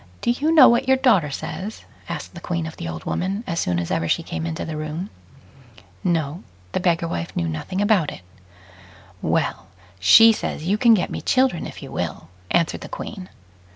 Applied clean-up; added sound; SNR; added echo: none; none; none; none.